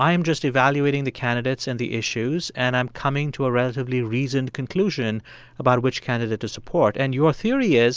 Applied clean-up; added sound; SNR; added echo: none; none; none; none.